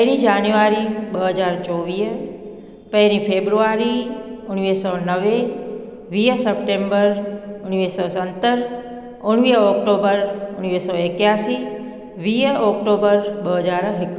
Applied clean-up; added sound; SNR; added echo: none; none; none; none.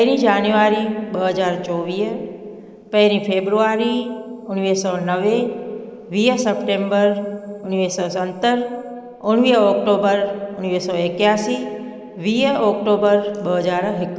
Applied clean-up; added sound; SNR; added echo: neural mask model Resemble Enhance denoiser.